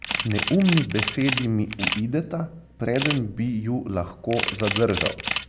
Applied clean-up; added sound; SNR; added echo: none; Camera; 4 dB; none.